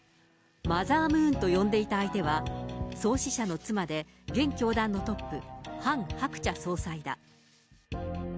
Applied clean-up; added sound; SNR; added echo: none; none; none; none.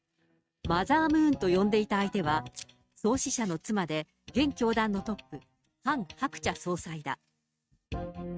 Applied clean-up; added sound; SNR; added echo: neural mask model RNNoise.